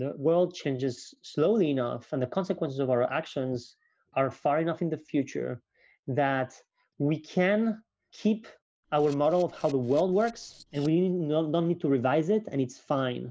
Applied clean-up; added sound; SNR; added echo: neural mask model Resemble Enhance denoiser.